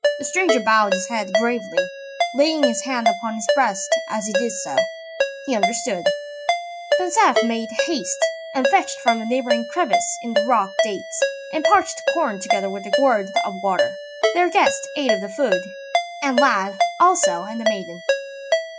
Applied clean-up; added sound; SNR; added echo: classical method Wiener filter.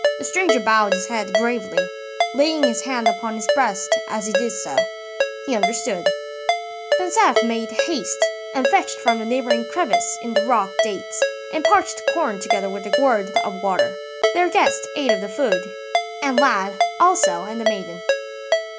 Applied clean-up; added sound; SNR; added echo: none; Ringtone; 0 dB; none.